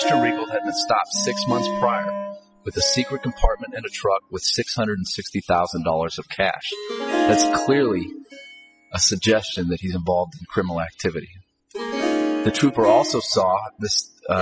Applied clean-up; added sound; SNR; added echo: classical method spectral subtraction.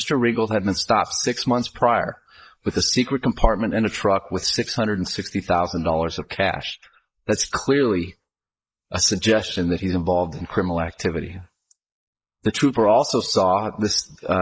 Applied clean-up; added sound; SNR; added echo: neural mask model Resemble Enhance denoiser.